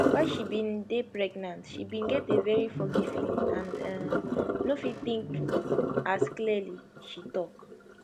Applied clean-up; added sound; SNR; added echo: none; Sink (filling or washing); -1 dB; none.